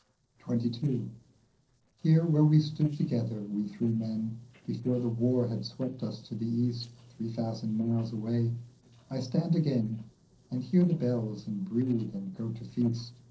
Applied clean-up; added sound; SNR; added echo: neural separator model SepFormer DNS4.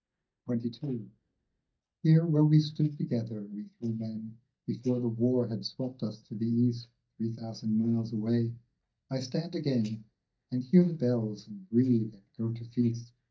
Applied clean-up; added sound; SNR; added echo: neural mask model DeepFilterNet 3.